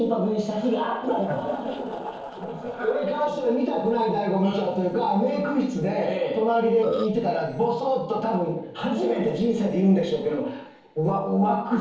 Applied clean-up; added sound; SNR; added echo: neural separator model SepFormer DNS4.